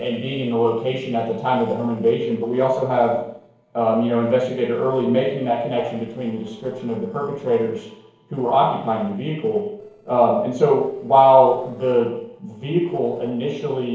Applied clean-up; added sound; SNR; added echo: neural separator model SepFormer DNS4.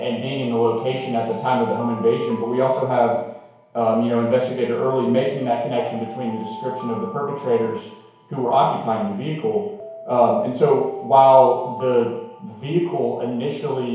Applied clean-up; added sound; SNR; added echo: none; Alarm; 17 dB; reverberation time 1.0 s.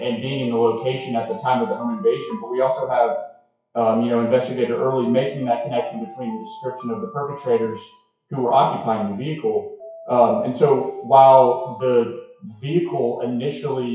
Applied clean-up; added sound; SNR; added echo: classical method WPE with log-MMSE.